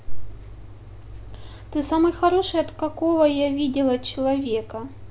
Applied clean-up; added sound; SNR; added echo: none; none; none; none.